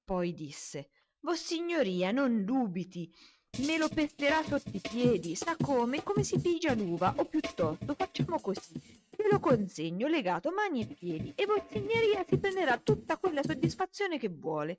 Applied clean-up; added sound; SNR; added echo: neural mask model RNNoise.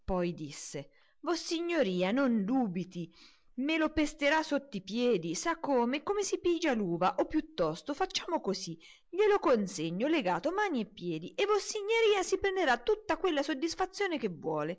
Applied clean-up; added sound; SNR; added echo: none; none; none; none.